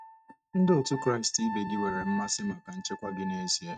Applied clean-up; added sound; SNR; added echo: neural mask model RNNoise.